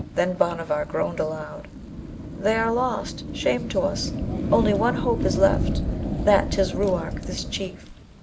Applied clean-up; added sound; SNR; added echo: none; Fire; 4 dB; none.